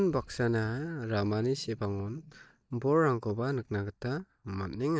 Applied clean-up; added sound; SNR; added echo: neural mask model DeepFilterNet 3.